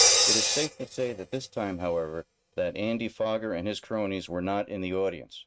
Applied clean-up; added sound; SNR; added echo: neural mask model RNNoise.